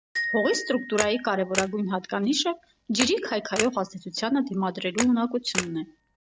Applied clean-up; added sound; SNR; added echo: none; Camera + Glockenspiel; 8 dB; none.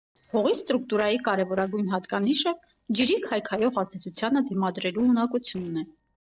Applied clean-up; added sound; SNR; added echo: neural separator model SepFormer DNS4.